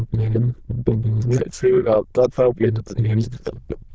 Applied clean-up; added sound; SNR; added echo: neural diffusion model UNIVERSE++.